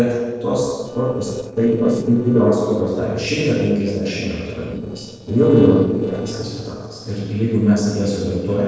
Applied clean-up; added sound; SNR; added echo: neural separator model SepFormer DNS4.